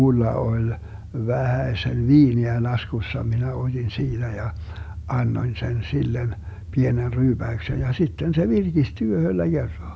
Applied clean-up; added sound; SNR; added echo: none; none; none; none.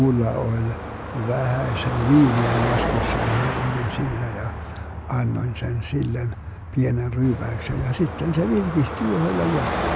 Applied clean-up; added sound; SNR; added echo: none; Car passing by / Traffic noise, roadway noise / Engine; 6 dB; none.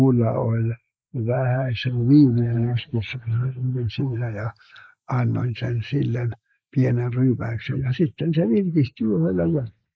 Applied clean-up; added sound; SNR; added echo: neural mask model Resemble Enhance denoiser.